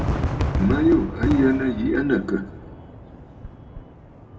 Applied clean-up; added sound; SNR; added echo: none; Fireworks; 4 dB; reverberation time 1.1 s.